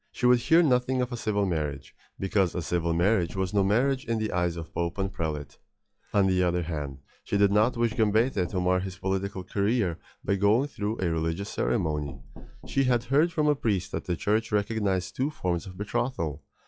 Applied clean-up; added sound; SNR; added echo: classical method log-MMSE.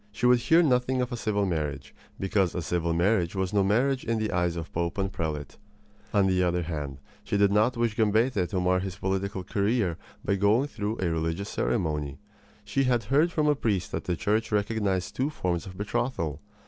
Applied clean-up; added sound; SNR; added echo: none; none; none; none.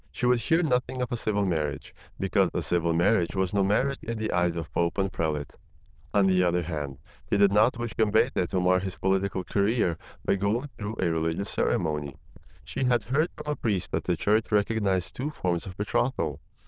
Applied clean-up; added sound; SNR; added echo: neural diffusion model UNIVERSE++.